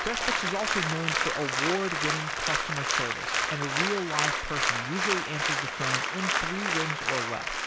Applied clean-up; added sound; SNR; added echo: none; Applause; -5 dB; none.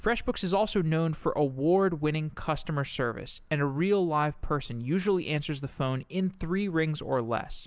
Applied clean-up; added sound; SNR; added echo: none; none; none; none.